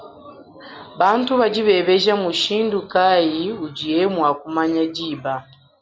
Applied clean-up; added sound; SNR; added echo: none; none; none; none.